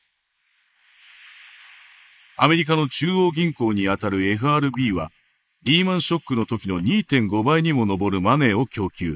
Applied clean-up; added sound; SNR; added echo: neural mask model Resemble Enhance denoiser.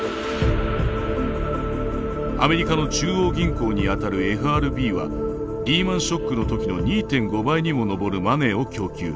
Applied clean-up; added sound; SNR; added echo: none; none; none; none.